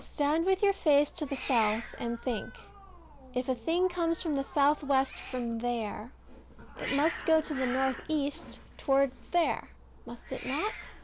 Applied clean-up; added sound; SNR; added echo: none; Hiss; 13 dB; none.